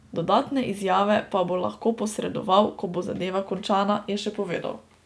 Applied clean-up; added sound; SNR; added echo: none; none; none; none.